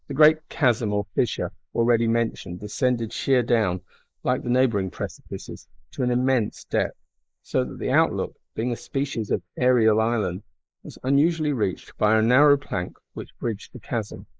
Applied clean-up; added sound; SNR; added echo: neural mask model Resemble Enhance denoiser.